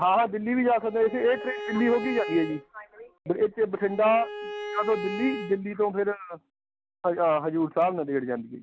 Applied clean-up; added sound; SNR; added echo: none; Bowed string instrument; 10 dB; none.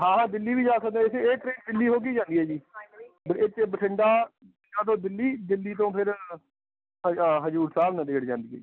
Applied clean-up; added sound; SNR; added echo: none; none; none; none.